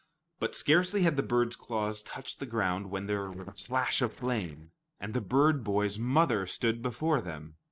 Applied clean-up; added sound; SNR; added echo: neural separator model SepFormer DNS4.